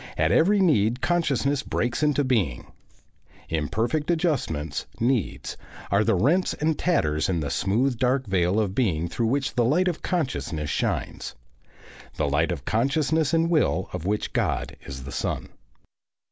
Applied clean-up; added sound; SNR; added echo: none; none; none; none.